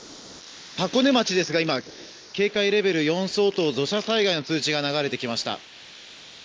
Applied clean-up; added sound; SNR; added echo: neural mask model Resemble Enhance denoiser.